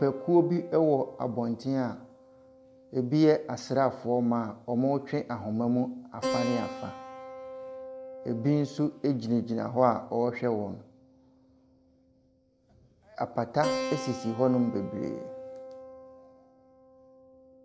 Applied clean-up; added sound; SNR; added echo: none; Keyboard (musical); 12 dB; none.